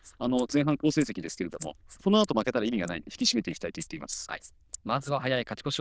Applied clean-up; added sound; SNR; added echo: neural diffusion model UNIVERSE++.